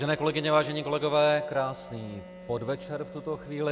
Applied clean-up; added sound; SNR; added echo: none; Bowed string instrument; 17 dB; none.